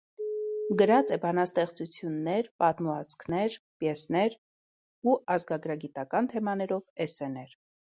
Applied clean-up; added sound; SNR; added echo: none; Telephone; 3 dB; none.